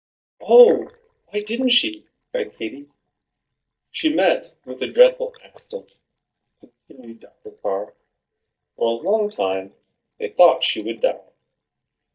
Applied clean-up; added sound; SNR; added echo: neural mask model DeepFilterNet 3.